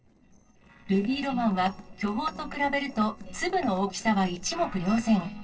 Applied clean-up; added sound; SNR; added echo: neural separator model SepFormer DNS4.